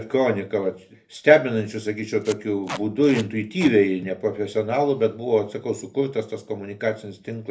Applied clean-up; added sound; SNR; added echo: none; Packing tape, duct tape; 15 dB; reverberation time 0.3 s.